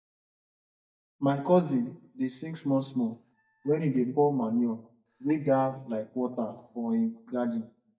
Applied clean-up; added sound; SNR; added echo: neural mask model DeepFilterNet 3.